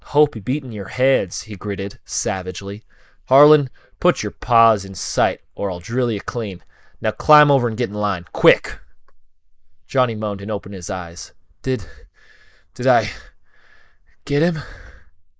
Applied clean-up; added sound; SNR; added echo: neural mask model Resemble Enhance denoiser.